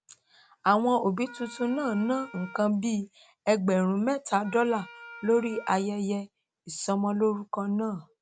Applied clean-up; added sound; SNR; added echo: none; Wind instrument, woodwind instrument; 19 dB; none.